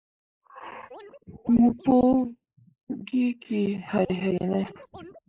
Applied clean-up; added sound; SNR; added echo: neural mask model Resemble Enhance denoiser.